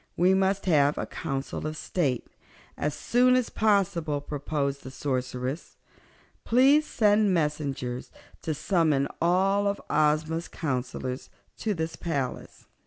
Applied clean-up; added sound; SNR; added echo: none; none; none; none.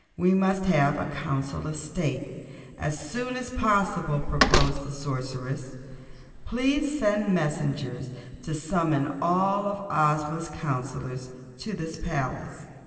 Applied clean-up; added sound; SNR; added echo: none; Slam; 1 dB; reverberation time 2.3 s.